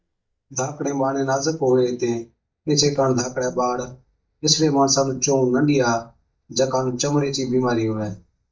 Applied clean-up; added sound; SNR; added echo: neural mask model DeepFilterNet 3.